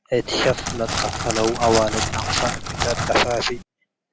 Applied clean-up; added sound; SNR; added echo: none; Crackle; 3 dB; none.